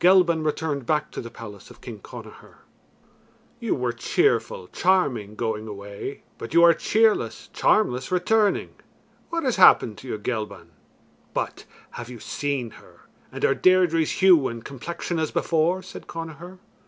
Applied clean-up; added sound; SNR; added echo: none; none; none; none.